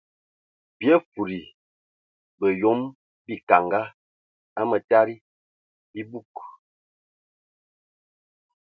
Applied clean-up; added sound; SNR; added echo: none; none; none; none.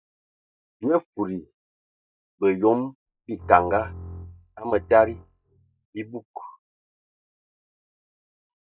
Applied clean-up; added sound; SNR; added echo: neural mask model DeepFilterNet 3.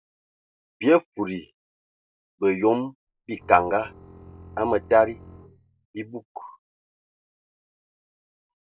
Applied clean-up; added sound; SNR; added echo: neural separator model SepFormer DNS4.